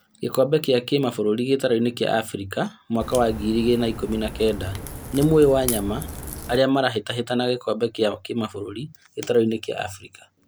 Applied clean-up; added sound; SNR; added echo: none; Crack; 10 dB; none.